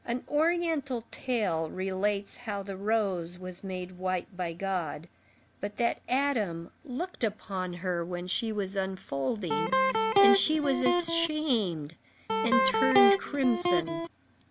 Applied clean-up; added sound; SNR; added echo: none; Electric guitar; -4 dB; none.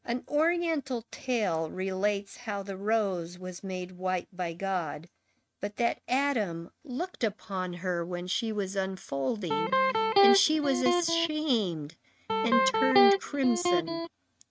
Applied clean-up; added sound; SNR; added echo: neural mask model RNNoise.